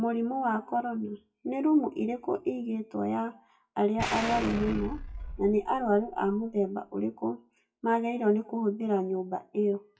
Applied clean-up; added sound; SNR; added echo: classical method WPE with log-MMSE.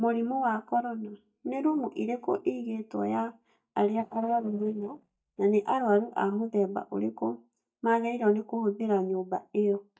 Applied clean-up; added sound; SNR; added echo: neural mask model DeepFilterNet 3.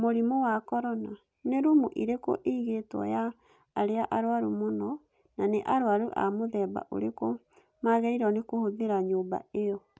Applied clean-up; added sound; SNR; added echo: none; none; none; none.